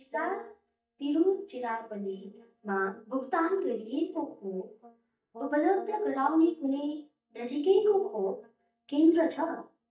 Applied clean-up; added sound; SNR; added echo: neural mask model DeepFilterNet 3.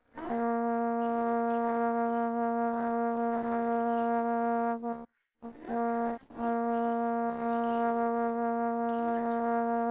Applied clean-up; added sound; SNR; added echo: neural separator model SepFormer WHAMR!.